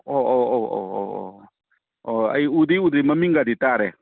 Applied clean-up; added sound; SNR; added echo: none; none; none; none.